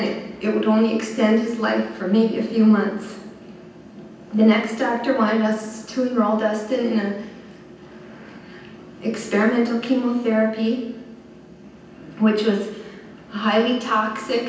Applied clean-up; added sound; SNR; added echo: none; none; none; reverberation time 0.9 s.